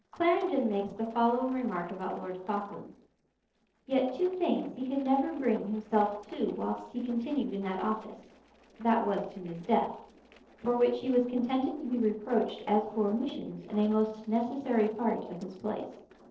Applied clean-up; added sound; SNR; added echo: neural separator model SepFormer DNS4.